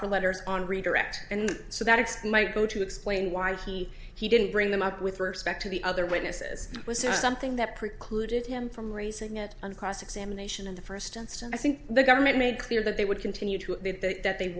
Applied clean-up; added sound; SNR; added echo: none; none; none; none.